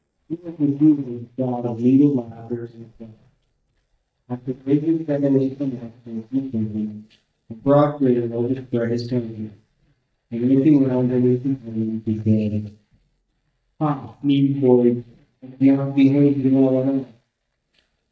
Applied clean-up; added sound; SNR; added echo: neural mask model DeepFilterNet 3.